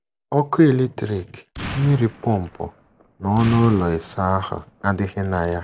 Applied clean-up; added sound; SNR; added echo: none; Explosion; 14 dB; none.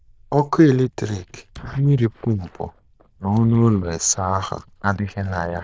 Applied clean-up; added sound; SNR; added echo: neural diffusion model UNIVERSE++.